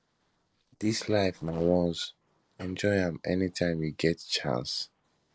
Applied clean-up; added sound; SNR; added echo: neural separator model SepFormer DNS4.